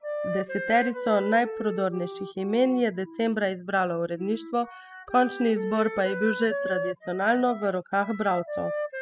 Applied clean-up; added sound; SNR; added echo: classical method spectral subtraction.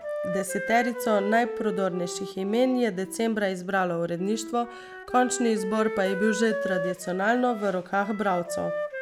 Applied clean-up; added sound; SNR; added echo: none; Wind instrument, woodwind instrument; 8 dB; none.